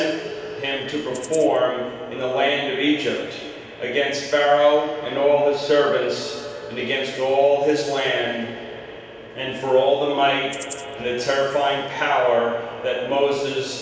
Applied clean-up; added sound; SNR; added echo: none; Rattle (instrument); 16 dB; reverberation time 0.9 s.